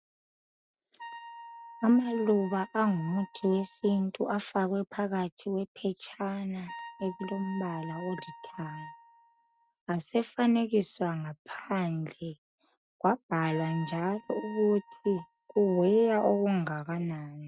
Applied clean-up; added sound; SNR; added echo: neural mask model RNNoise.